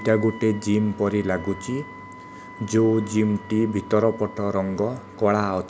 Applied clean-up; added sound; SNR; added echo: none; Wind instrument, woodwind instrument; 20 dB; none.